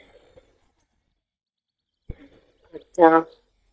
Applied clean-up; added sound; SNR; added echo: neural mask model DeepFilterNet 3.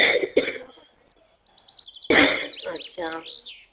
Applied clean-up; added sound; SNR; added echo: none; Bird; 18 dB; none.